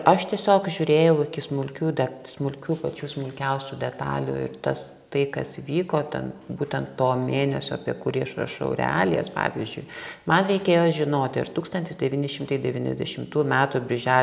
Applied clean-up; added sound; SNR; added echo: none; none; none; none.